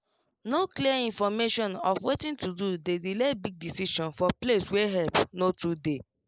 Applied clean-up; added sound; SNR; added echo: neural mask model Resemble Enhance denoiser.